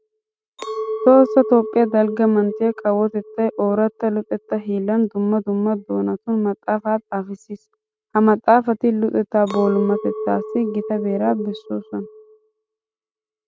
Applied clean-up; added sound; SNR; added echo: neural mask model RNNoise.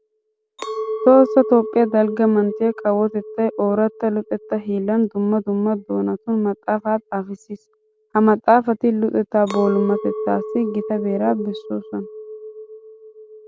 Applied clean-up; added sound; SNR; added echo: none; Chink, clink; 12 dB; none.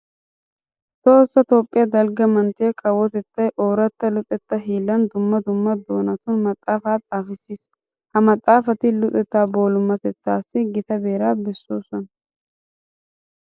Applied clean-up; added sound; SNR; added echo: neural mask model Resemble Enhance denoiser.